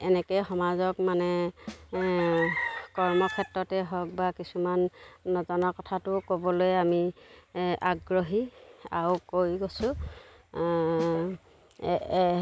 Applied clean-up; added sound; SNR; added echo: none; Snare drum; 16 dB; none.